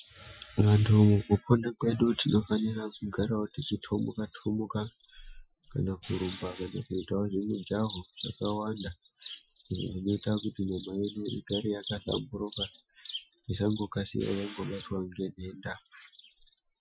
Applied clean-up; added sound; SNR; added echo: classical method Wiener filter.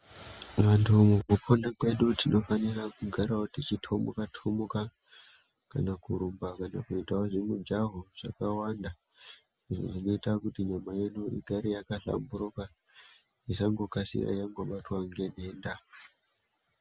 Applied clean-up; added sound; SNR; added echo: none; none; none; none.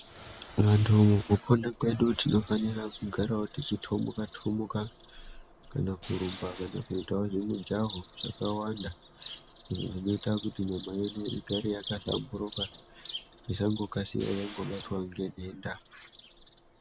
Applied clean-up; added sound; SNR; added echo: none; Tools + Bird vocalization, bird call, bird song; 16 dB; none.